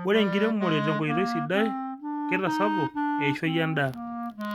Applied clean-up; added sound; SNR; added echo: none; Wind instrument, woodwind instrument; 3 dB; none.